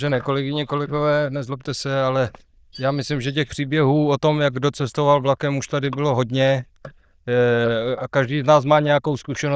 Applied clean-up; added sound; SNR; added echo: neural diffusion model UNIVERSE++.